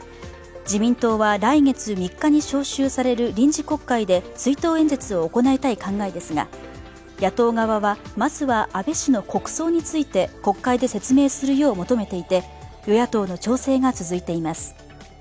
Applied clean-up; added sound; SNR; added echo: none; none; none; none.